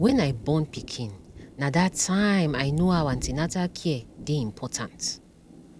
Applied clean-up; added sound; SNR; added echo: none; Thunder; 14 dB; none.